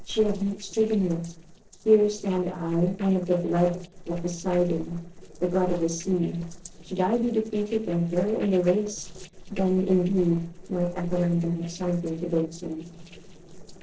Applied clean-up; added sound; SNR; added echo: neural separator model SepFormer DNS4.